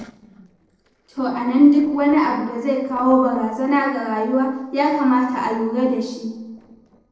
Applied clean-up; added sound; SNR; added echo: neural separator model SepFormer DNS4.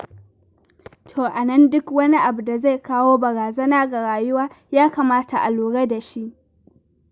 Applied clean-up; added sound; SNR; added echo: none; none; none; none.